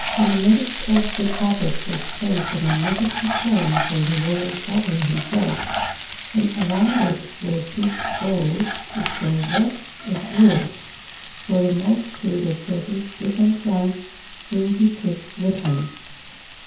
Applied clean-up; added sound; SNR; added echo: none; Frying (food); 6 dB; reverberation time 0.6 s.